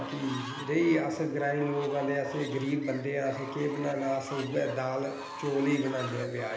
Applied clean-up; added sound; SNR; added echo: none; Fowl; 13 dB; reverberation time 0.8 s.